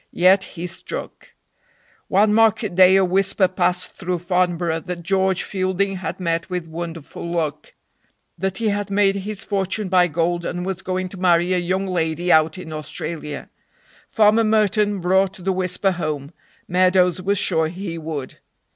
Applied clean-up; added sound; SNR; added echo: none; none; none; none.